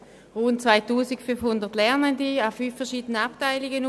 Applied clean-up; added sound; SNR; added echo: none; none; none; none.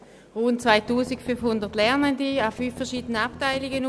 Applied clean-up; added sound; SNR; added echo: none; Strum; 16 dB; none.